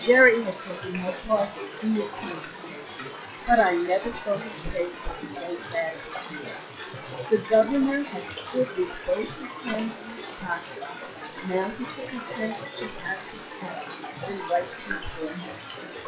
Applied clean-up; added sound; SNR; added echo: classical method log-MMSE.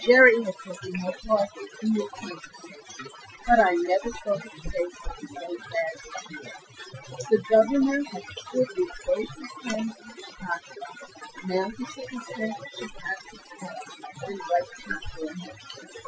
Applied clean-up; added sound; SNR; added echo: classical method Wiener filter.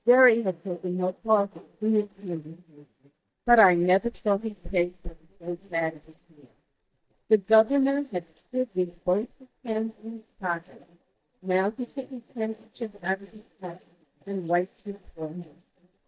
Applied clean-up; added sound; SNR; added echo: neural mask model DeepFilterNet 3.